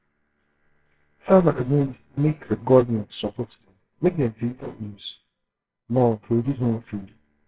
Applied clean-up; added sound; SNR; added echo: neural separator model SepFormer WHAMR!.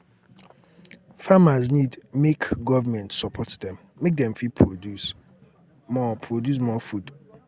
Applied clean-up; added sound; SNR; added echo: none; none; none; none.